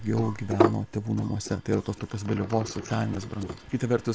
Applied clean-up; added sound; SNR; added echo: neural mask model Resemble Enhance denoiser.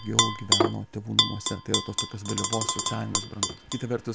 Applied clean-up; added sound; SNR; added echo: none; Tap / Glass; -4 dB; none.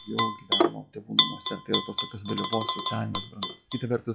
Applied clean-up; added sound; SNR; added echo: classical method log-MMSE.